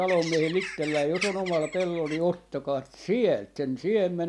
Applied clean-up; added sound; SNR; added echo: none; Bird; 10 dB; none.